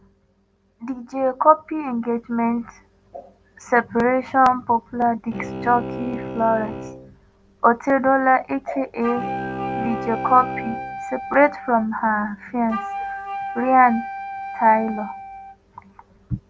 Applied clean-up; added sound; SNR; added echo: none; Wind instrument, woodwind instrument + Bowed string instrument; 9 dB; none.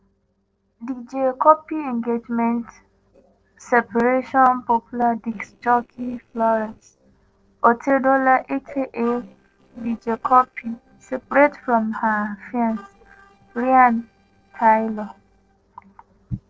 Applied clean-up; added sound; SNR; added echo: neural separator model SepFormer DNS4.